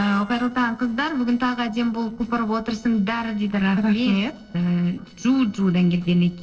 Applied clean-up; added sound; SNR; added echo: neural separator model SepFormer DNS4.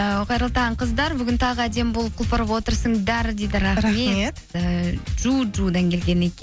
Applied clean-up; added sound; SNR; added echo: none; none; none; none.